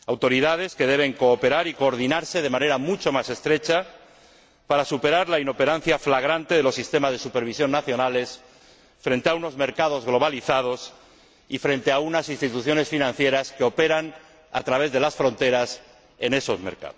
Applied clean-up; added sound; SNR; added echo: none; none; none; none.